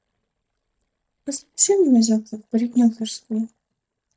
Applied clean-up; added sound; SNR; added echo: neural mask model DeepFilterNet 3.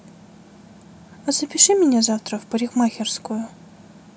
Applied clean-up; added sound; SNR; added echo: none; none; none; none.